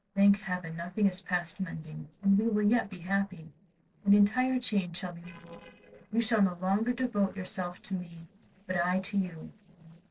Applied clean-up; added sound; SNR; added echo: neural separator model SepFormer DNS4.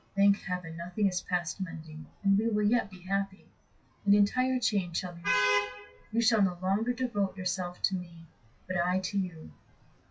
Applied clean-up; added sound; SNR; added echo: classical method WPE with log-MMSE.